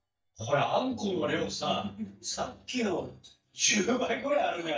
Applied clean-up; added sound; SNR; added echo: neural mask model DeepFilterNet 3.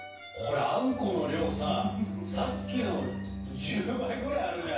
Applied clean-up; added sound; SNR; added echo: none; Bowed string instrument; 7 dB; reverberation time 0.7 s.